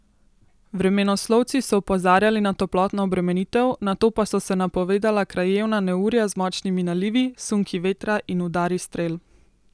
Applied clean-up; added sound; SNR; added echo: none; none; none; none.